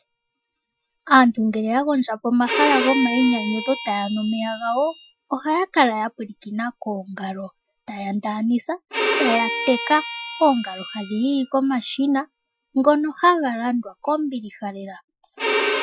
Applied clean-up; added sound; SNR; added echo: classical method Wiener filter.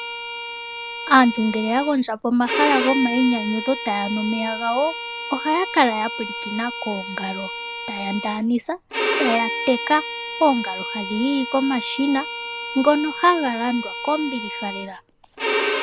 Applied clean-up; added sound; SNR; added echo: none; Bowed string instrument; 6 dB; none.